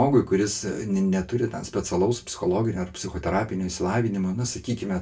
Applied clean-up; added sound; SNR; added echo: none; none; none; reverberation time 0.2 s.